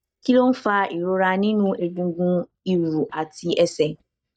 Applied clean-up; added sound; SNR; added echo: neural mask model DeepFilterNet 3.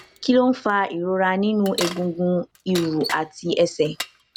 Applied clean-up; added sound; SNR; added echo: none; Bicycle; 14 dB; none.